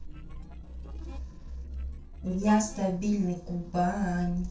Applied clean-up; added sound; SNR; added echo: neural separator model SepFormer DNS4.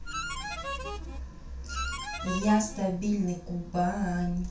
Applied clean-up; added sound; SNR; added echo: none; Harmonica; 7 dB; reverberation time 0.3 s.